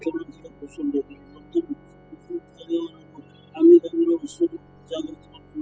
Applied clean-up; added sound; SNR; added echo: classical method spectral subtraction.